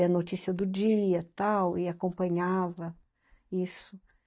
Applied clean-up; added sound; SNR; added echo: neural mask model DeepFilterNet 3.